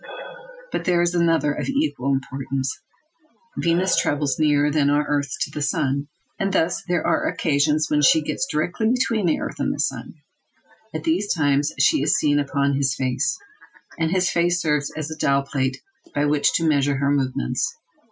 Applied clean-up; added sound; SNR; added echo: classical method Wiener filter.